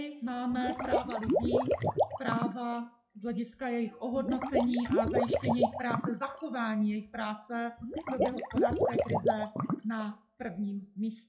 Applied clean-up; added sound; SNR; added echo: classical method WPE with log-MMSE.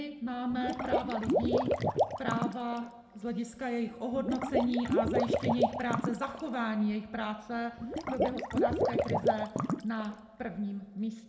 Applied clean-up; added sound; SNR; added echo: none; Water / Liquid; -2 dB; reverberation time 0.7 s.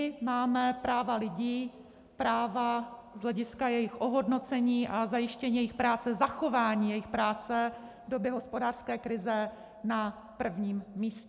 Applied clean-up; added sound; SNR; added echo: none; none; none; none.